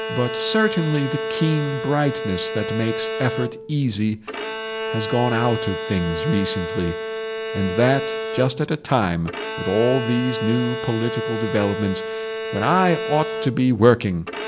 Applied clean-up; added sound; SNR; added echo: none; Bowed string instrument; 6 dB; none.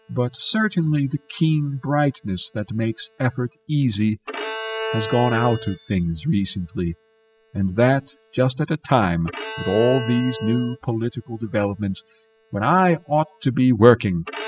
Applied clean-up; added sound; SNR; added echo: classical method spectral subtraction.